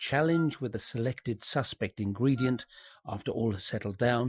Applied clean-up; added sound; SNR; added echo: classical method Wiener filter.